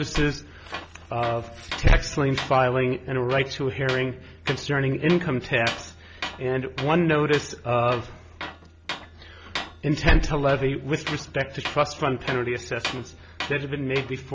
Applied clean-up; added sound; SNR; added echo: none; Tools; 13 dB; none.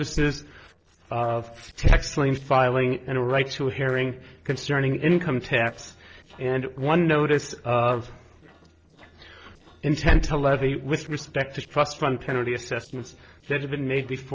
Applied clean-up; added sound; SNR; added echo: neural separator model SepFormer DNS4.